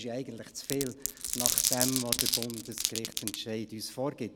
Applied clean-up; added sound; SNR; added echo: none; Glass; -4 dB; none.